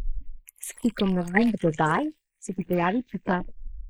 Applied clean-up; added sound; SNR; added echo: neural mask model Resemble Enhance denoiser.